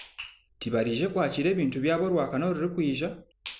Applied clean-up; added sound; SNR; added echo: none; none; none; none.